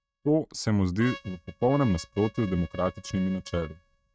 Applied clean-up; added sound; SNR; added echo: neural mask model RNNoise.